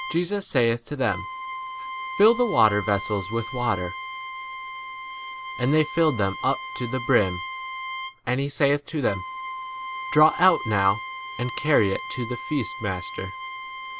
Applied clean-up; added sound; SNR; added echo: none; Bowed string instrument; 9 dB; none.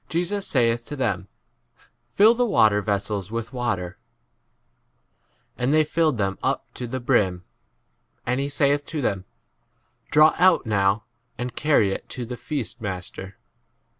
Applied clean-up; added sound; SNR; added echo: none; none; none; none.